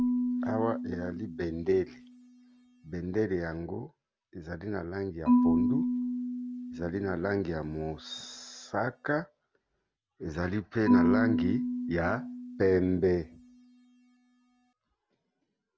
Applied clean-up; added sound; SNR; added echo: none; Marimba, xylophone / Wood; 0 dB; none.